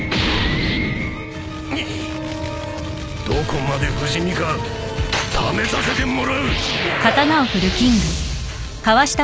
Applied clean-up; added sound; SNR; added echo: none; none; none; none.